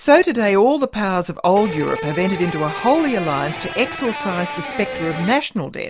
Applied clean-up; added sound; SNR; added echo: none; Electric guitar; 9 dB; none.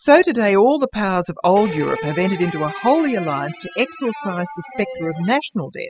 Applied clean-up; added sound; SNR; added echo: classical method spectral subtraction.